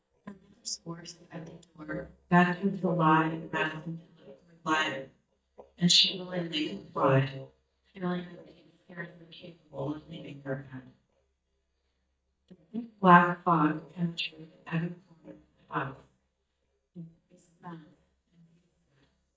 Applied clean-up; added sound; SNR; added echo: neural mask model DeepFilterNet 3.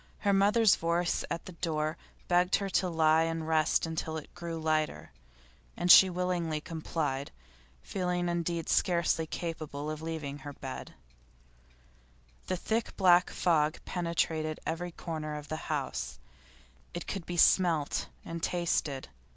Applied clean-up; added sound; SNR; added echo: none; none; none; none.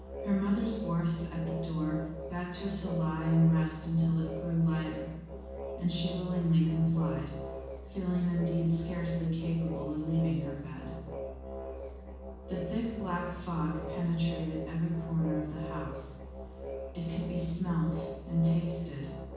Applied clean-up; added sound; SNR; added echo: none; Musical instrument; 9 dB; reverberation time 1.2 s.